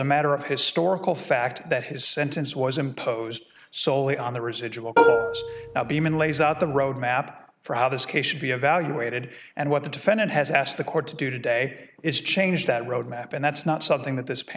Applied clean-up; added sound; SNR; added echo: none; Plucked string instrument; 0 dB; none.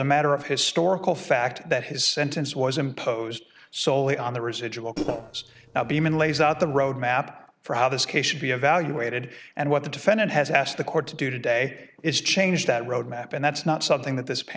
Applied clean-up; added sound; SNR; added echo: neural separator model SepFormer DNS4.